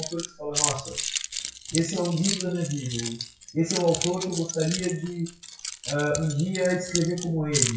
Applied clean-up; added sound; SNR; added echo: classical method WPE with log-MMSE.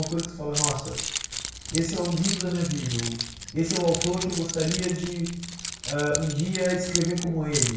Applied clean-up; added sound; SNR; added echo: none; Keys jangling; 5 dB; reverberation time 0.6 s.